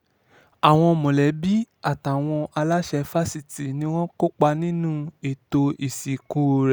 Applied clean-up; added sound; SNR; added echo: none; none; none; none.